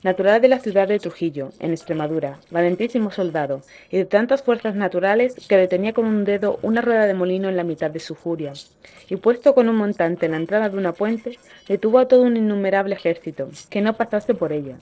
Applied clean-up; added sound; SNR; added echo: neural separator model SepFormer DNS4.